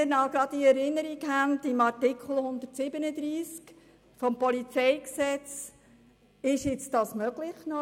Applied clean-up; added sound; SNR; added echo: none; none; none; none.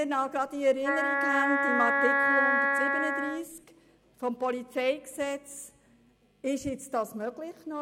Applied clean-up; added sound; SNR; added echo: none; Wind instrument, woodwind instrument; -5 dB; none.